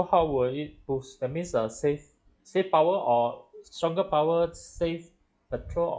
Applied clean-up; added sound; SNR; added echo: classical method log-MMSE.